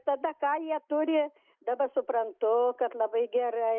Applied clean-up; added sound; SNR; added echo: neural mask model Resemble Enhance denoiser.